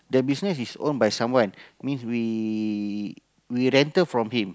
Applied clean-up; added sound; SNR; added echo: none; none; none; none.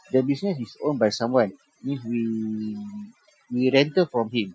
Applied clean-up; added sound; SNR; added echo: classical method Wiener filter.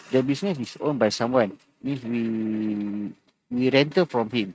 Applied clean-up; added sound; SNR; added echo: neural mask model RNNoise.